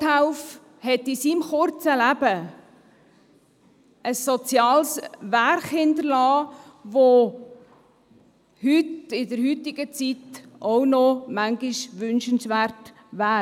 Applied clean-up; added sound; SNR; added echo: none; none; none; none.